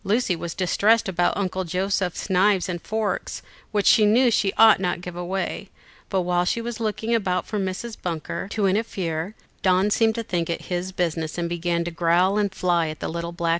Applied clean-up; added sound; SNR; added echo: none; none; none; none.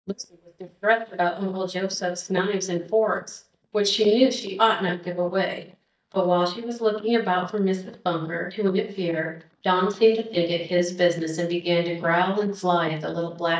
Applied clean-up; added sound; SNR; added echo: neural mask model DeepFilterNet 3.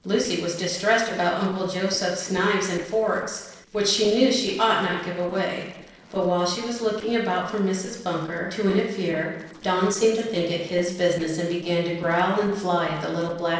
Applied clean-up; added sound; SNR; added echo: neural separator model SepFormer DNS4.